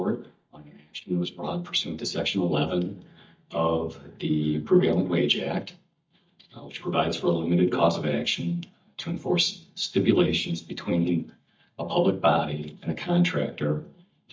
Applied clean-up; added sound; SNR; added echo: neural mask model DeepFilterNet 3.